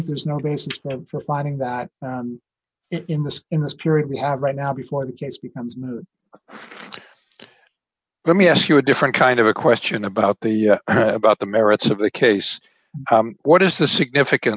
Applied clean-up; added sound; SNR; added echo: none; none; none; none.